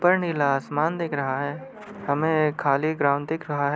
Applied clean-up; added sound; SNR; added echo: none; none; none; none.